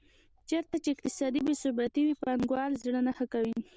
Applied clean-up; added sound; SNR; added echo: neural diffusion model UNIVERSE++.